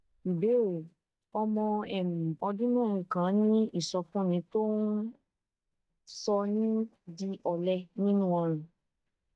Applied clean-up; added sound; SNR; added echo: neural mask model DeepFilterNet 3.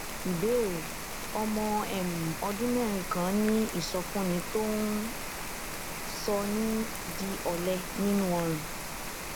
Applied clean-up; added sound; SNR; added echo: none; Rain; 5 dB; none.